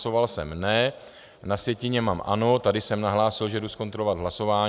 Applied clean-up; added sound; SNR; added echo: none; none; none; none.